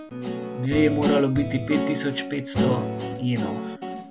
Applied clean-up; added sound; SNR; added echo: none; Guitar; 2 dB; none.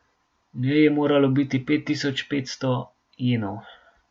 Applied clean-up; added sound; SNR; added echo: none; none; none; none.